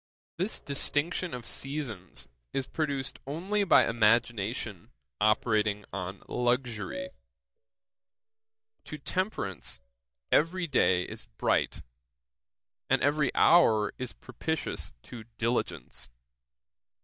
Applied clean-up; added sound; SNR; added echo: neural mask model DeepFilterNet 3.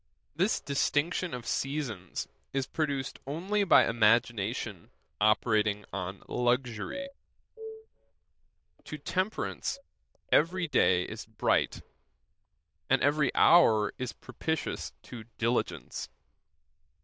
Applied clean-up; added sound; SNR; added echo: neural diffusion model UNIVERSE++.